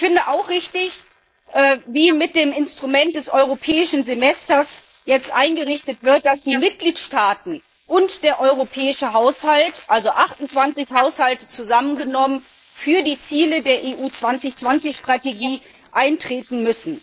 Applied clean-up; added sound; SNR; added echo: neural mask model Resemble Enhance denoiser.